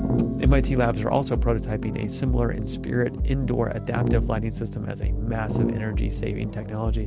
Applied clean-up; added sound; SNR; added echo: none; Brass instrument; 6 dB; none.